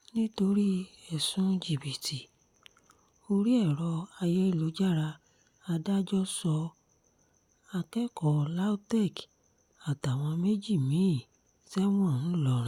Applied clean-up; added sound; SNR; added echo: none; none; none; none.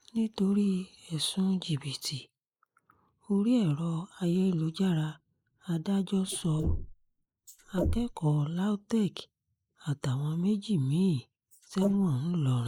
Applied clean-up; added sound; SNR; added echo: neural mask model Resemble Enhance denoiser.